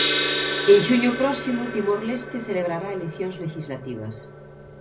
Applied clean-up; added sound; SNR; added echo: none; Gong; 3 dB; reverberation time 0.4 s.